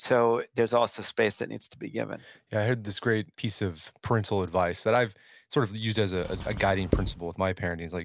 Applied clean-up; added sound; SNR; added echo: none; Writing; 5 dB; none.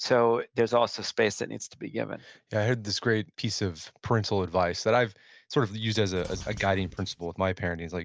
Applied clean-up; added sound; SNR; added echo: neural mask model DeepFilterNet 3.